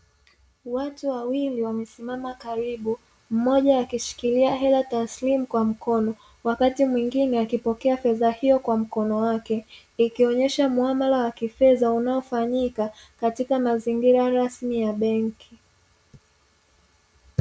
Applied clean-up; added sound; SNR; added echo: none; none; none; none.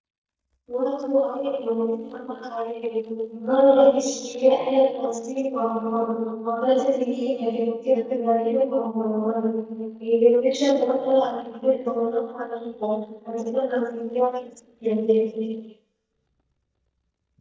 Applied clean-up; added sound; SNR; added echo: neural mask model DeepFilterNet 3.